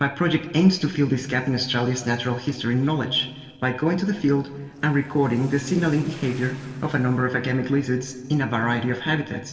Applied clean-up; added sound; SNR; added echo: neural separator model SepFormer DNS4.